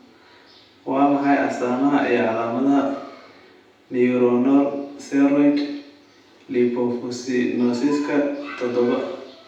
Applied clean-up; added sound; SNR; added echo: none; none; none; reverberation time 0.8 s.